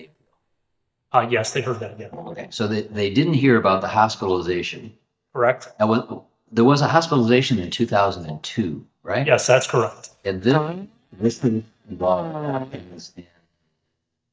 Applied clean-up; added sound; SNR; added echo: neural mask model DeepFilterNet 3.